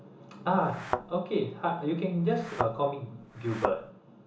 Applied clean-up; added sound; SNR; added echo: none; Thump, thud; 6 dB; reverberation time 0.8 s.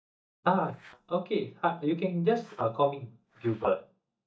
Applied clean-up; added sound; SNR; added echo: neural mask model DeepFilterNet 3.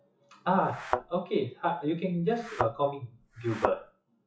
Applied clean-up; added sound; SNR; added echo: classical method WPE with log-MMSE.